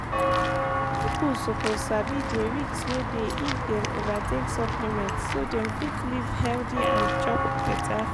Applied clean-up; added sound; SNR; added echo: none; Walk, footsteps / Bell; -3 dB; none.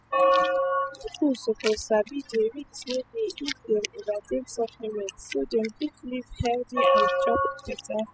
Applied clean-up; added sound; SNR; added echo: classical method spectral subtraction.